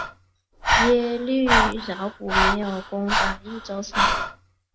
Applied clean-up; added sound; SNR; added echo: none; Breathing; -3 dB; none.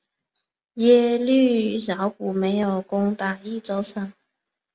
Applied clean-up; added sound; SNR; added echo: none; none; none; none.